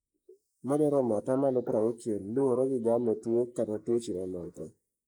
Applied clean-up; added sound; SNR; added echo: neural mask model Resemble Enhance denoiser.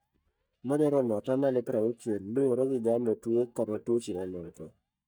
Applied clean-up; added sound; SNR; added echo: neural mask model DeepFilterNet 3.